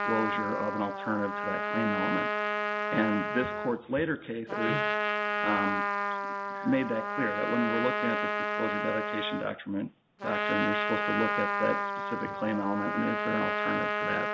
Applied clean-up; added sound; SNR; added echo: none; Trumpet; -1 dB; none.